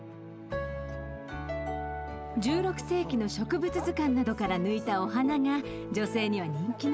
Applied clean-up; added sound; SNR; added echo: none; none; none; none.